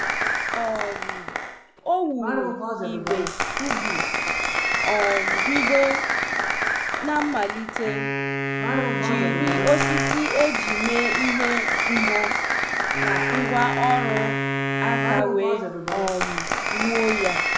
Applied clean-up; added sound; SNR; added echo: none; Wind instrument, woodwind instrument + Applause; -2 dB; none.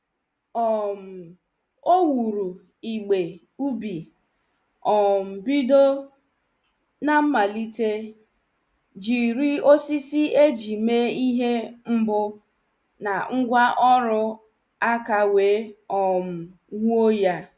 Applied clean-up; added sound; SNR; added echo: none; none; none; none.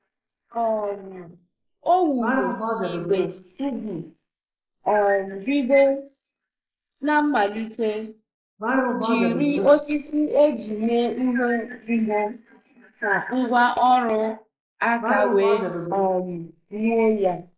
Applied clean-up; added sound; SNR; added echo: neural mask model Resemble Enhance denoiser.